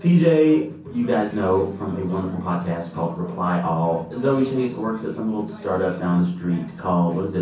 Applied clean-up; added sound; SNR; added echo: none; none; none; reverberation time 0.6 s.